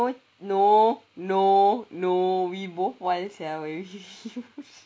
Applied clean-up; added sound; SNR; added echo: none; none; none; none.